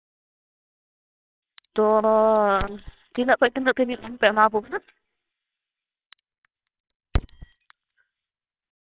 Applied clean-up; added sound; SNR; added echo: neural separator model SepFormer WHAMR!.